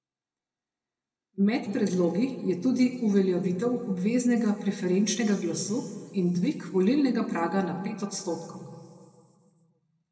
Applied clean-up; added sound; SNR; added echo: none; none; none; reverberation time 1.8 s.